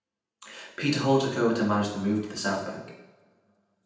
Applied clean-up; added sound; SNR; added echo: none; none; none; reverberation time 0.9 s.